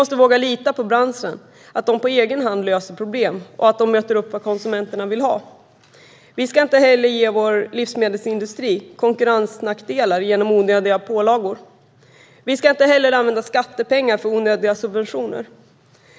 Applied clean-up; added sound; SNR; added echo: none; none; none; none.